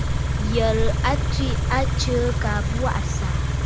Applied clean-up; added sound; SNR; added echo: none; Idling / Car; -5 dB; none.